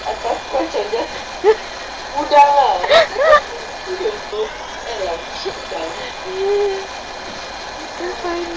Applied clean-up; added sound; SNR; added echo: none; Domestic sounds, home sounds; 11 dB; none.